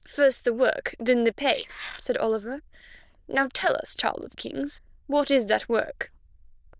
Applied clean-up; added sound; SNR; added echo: neural diffusion model UNIVERSE++.